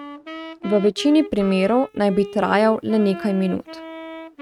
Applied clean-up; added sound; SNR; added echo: neural mask model RNNoise.